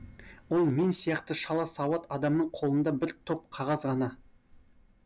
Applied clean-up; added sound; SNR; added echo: none; none; none; none.